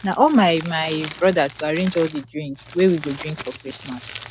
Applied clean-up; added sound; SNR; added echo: none; Crumpling, crinkling; 17 dB; none.